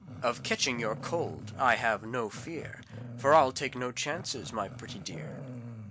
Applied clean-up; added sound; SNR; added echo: none; Growling; 12 dB; none.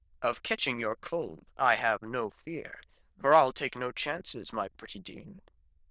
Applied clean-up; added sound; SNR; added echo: neural diffusion model UNIVERSE++.